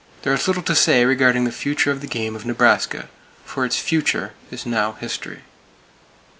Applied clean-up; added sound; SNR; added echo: none; none; none; none.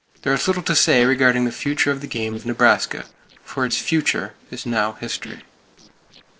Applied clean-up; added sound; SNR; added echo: neural separator model SepFormer DNS4.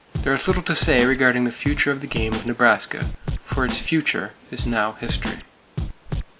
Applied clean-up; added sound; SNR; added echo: none; Scratching (performance technique); 7 dB; none.